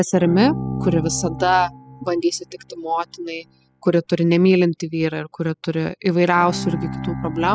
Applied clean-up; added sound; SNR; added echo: classical method spectral subtraction.